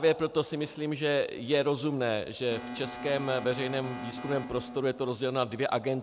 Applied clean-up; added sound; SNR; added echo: none; Alarm; 11 dB; none.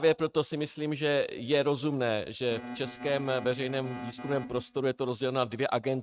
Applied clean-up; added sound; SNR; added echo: neural mask model RNNoise.